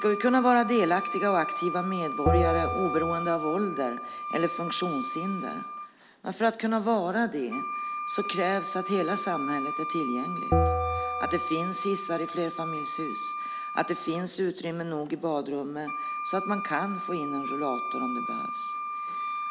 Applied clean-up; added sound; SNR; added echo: none; Bell + Wind instrument, woodwind instrument; 3 dB; none.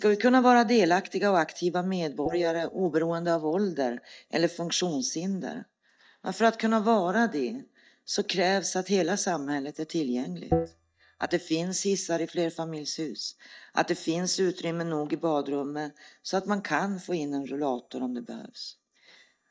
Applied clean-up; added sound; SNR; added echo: neural mask model DeepFilterNet 3.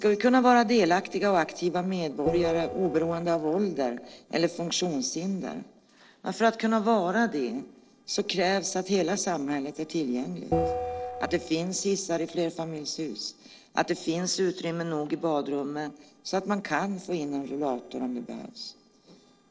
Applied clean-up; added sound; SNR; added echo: neural separator model SepFormer DNS4.